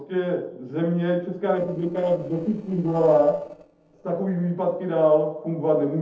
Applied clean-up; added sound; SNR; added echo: neural separator model SepFormer DNS4.